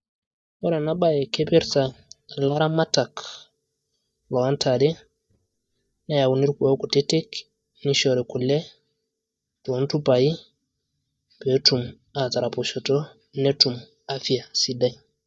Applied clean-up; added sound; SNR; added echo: neural mask model DeepFilterNet 3.